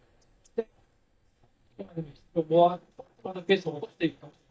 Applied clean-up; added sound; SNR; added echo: neural mask model DeepFilterNet 3.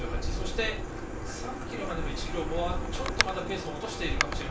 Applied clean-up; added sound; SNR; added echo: none; Wind; -2 dB; reverberation time 0.3 s.